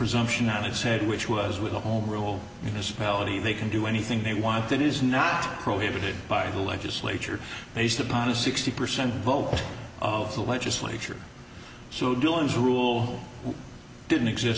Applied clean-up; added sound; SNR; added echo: none; none; none; none.